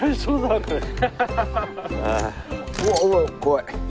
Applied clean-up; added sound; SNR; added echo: none; Tearing; 17 dB; none.